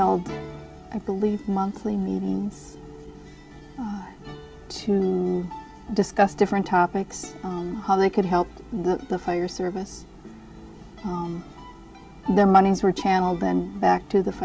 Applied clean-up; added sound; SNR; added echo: none; none; none; none.